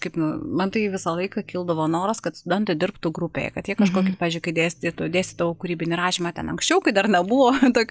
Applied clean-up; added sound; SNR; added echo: none; none; none; none.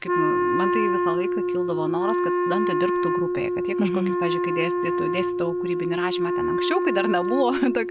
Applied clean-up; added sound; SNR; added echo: none; Wind instrument, woodwind instrument; -4 dB; none.